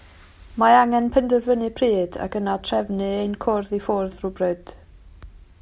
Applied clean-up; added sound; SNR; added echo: none; none; none; none.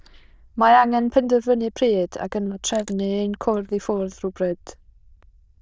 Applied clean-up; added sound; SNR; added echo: neural diffusion model UNIVERSE++.